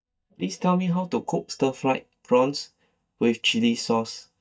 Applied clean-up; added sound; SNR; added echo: neural mask model DeepFilterNet 3.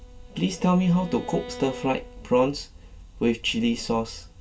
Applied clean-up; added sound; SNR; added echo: none; Bowed string instrument; 18 dB; reverberation time 0.2 s.